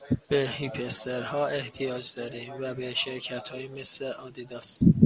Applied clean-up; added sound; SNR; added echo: none; none; none; none.